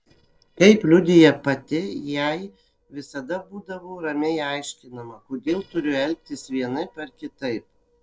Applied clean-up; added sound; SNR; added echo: neural separator model SepFormer DNS4.